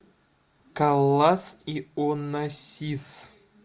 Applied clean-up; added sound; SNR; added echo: none; none; none; none.